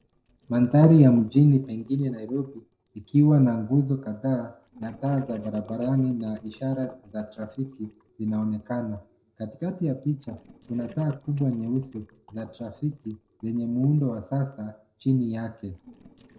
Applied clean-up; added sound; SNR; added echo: neural separator model SepFormer DNS4.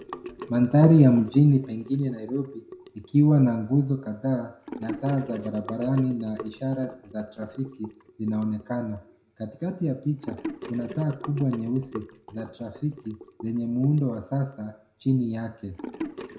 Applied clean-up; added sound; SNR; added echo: none; Sink (filling or washing) / Gurgling; 16 dB; reverberation time 0.4 s.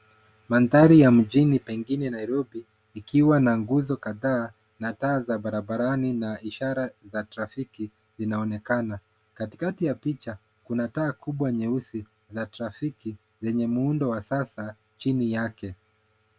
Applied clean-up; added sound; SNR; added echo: none; none; none; none.